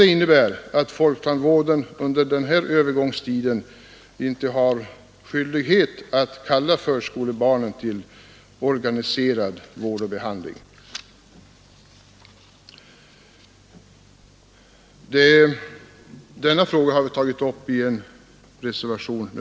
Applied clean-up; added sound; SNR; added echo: none; none; none; none.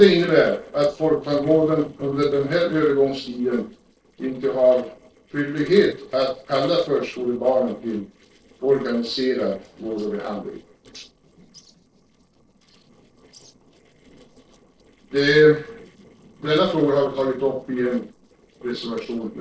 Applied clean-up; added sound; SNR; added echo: neural separator model SepFormer DNS4.